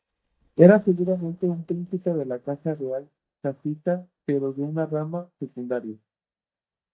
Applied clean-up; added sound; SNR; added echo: neural mask model DeepFilterNet 3.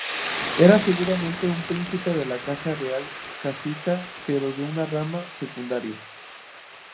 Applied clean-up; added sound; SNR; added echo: none; Boiling / Hiss; 9 dB; reverberation time 0.5 s.